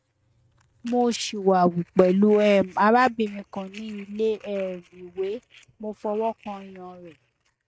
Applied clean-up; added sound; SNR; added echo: neural mask model RNNoise.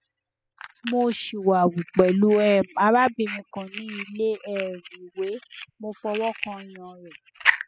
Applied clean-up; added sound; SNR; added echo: classical method spectral subtraction.